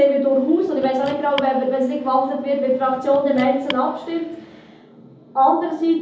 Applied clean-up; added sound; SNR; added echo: none; Car; 19 dB; reverberation time 0.8 s.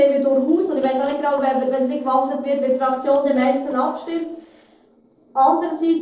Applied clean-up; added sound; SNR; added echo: neural separator model SepFormer DNS4.